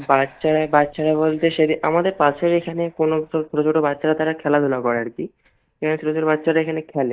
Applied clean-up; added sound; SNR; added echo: neural mask model DeepFilterNet 3.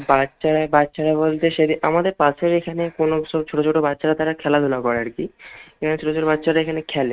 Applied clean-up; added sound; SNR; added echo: neural mask model RNNoise.